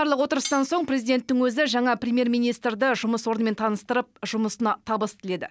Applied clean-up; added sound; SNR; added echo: none; Cutlery, silverware; 17 dB; none.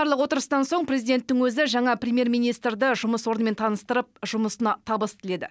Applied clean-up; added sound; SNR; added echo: none; none; none; none.